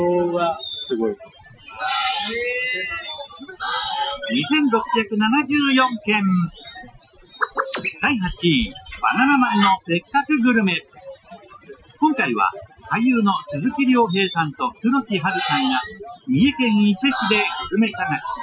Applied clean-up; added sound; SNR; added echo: classical method Wiener filter.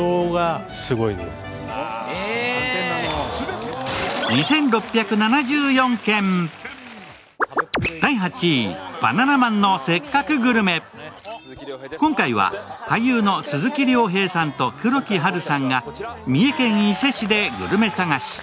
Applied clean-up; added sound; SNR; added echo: none; none; none; none.